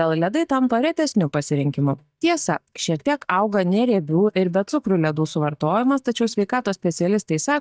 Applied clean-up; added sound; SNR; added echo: neural mask model DeepFilterNet 3.